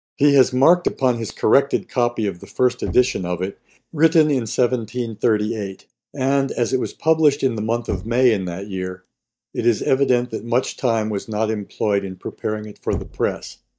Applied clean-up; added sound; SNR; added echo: neural mask model DeepFilterNet 3.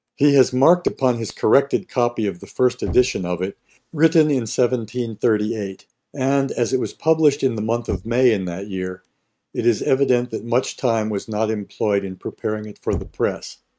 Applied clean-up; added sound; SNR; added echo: neural mask model RNNoise.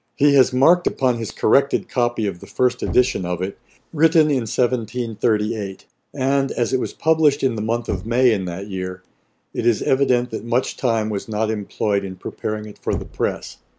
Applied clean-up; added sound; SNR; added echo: none; Knock; 19 dB; none.